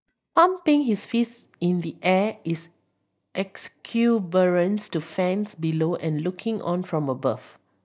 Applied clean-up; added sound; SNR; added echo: neural mask model DeepFilterNet 3.